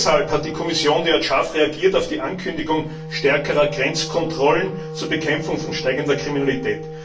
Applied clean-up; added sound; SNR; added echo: none; Wind instrument, woodwind instrument; 11 dB; reverberation time 0.3 s.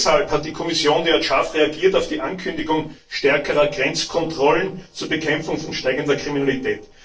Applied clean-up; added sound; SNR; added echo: neural separator model SepFormer DNS4.